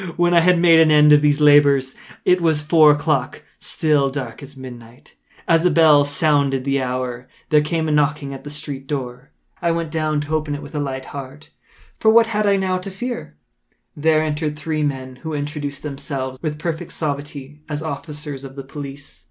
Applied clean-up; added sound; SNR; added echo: none; none; none; none.